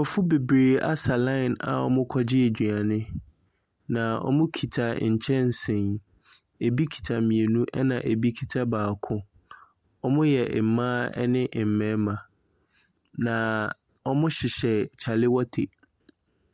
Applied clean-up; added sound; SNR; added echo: none; none; none; none.